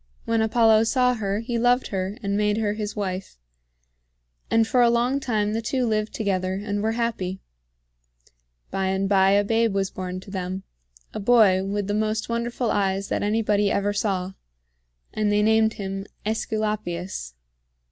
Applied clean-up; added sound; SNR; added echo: none; none; none; none.